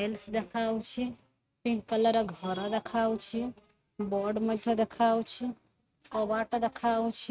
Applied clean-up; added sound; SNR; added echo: neural mask model RNNoise.